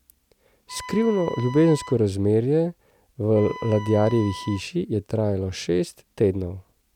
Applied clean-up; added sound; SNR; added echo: none; Wind instrument, woodwind instrument; 15 dB; none.